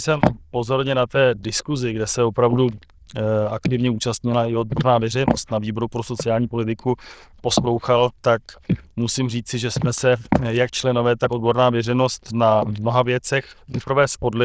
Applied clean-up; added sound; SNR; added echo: neural diffusion model UNIVERSE++.